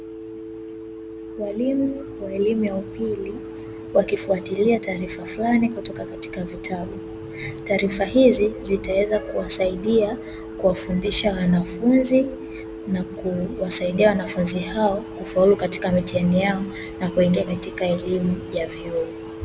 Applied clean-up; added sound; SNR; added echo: none; Telephone; 12 dB; none.